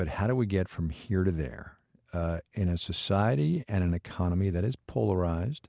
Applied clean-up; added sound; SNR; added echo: none; none; none; none.